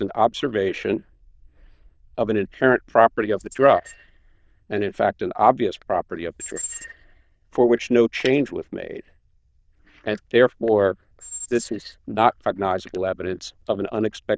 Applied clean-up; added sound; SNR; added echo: neural diffusion model UNIVERSE++.